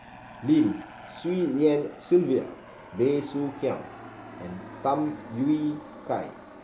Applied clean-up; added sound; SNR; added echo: none; Aircraft; 17 dB; none.